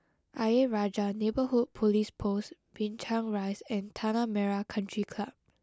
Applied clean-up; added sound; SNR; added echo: none; none; none; none.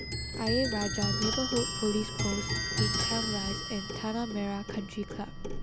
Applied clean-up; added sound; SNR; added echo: none; Clock; -1 dB; none.